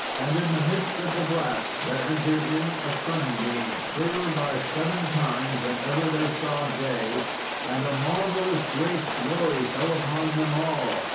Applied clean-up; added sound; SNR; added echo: none; Rain; 3 dB; reverberation time 0.6 s.